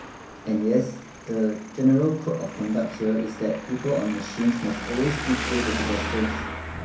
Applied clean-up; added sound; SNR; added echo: none; Traffic noise, roadway noise; 8 dB; reverberation time 0.6 s.